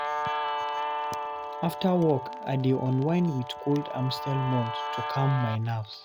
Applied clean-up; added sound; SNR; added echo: none; Guitar; 5 dB; none.